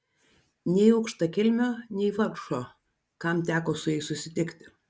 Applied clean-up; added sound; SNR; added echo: none; none; none; none.